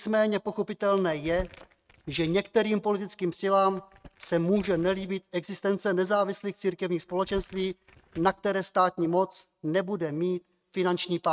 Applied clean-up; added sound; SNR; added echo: neural mask model RNNoise.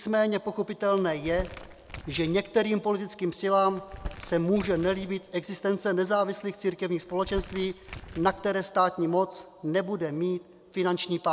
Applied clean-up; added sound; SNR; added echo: none; Crumpling, crinkling; 14 dB; none.